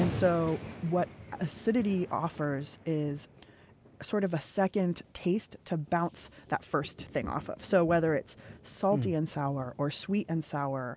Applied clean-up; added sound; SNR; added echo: none; Thunder; 14 dB; none.